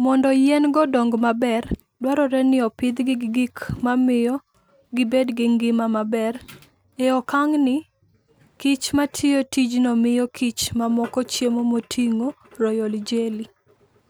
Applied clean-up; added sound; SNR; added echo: none; none; none; none.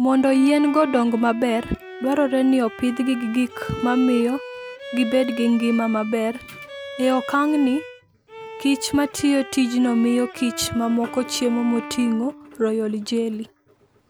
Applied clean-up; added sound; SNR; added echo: none; Bowed string instrument; 14 dB; none.